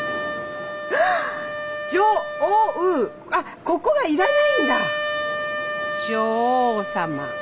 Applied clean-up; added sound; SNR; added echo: none; Wind instrument, woodwind instrument; 5 dB; none.